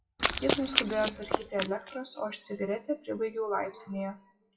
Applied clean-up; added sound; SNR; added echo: classical method WPE with log-MMSE.